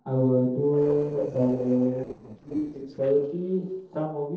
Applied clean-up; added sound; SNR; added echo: neural separator model SepFormer DNS4.